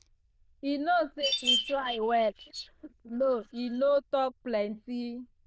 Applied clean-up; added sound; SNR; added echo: neural diffusion model UNIVERSE++.